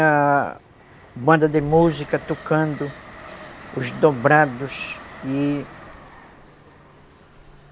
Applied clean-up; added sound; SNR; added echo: none; Train; 19 dB; none.